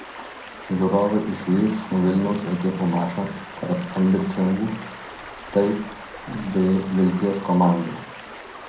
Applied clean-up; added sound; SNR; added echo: none; Stream; 15 dB; reverberation time 0.6 s.